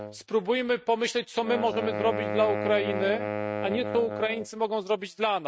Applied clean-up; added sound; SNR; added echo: neural mask model RNNoise.